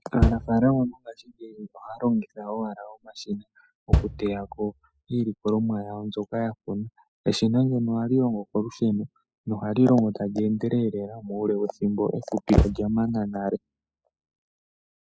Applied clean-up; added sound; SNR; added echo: classical method spectral subtraction.